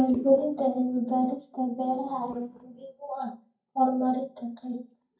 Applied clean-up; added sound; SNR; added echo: neural mask model DeepFilterNet 3.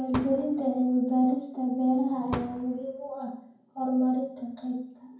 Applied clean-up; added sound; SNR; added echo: none; Fireworks; 11 dB; reverberation time 0.9 s.